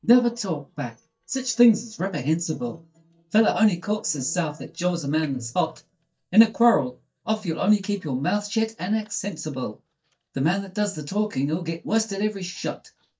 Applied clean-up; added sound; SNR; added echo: neural mask model DeepFilterNet 3.